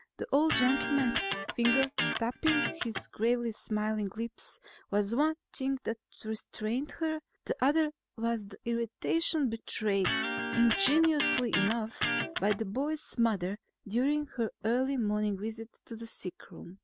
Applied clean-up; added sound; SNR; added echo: none; Electric guitar; 2 dB; none.